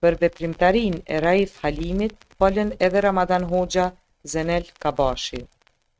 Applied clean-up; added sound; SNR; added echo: neural mask model RNNoise.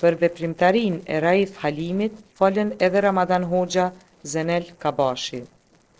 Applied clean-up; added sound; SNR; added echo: neural separator model SepFormer DNS4.